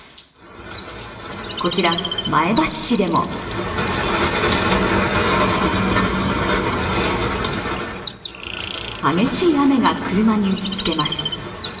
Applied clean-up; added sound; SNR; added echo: none; Chirp, tweet; 14 dB; reverberation time 2.3 s.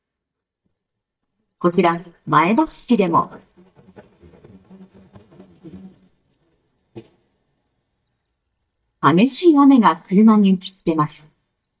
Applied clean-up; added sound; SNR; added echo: neural mask model DeepFilterNet 3.